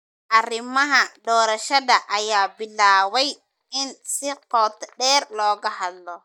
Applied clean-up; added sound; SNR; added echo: neural mask model DeepFilterNet 3.